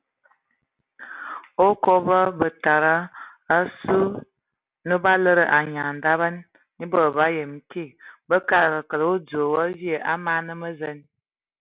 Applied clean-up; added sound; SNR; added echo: none; none; none; none.